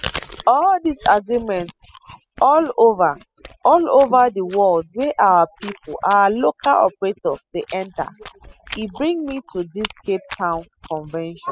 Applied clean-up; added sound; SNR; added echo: classical method spectral subtraction.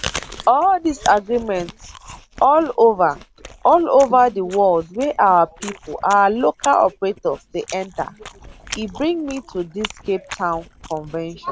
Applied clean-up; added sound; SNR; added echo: none; Chewing, mastication; 17 dB; none.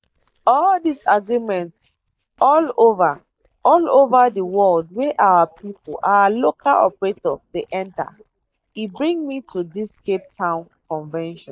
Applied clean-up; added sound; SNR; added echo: neural mask model DeepFilterNet 3.